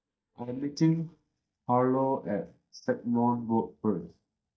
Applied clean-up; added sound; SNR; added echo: neural mask model DeepFilterNet 3.